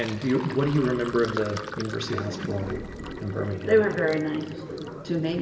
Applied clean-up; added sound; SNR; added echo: none; Sink (filling or washing); 10 dB; reverberation time 2.4 s.